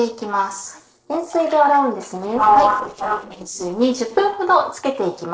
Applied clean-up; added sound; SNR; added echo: neural separator model SepFormer DNS4.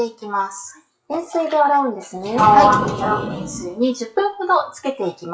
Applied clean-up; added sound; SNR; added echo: classical method WPE with log-MMSE.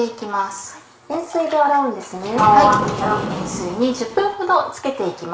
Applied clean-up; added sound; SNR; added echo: none; Sliding door; -3 dB; reverberation time 0.6 s.